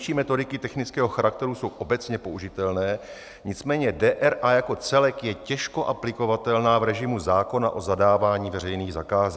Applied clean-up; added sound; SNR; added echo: none; none; none; none.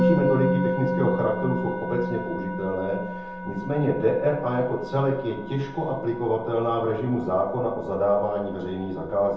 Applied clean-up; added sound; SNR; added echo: none; Musical instrument; 4 dB; reverberation time 0.7 s.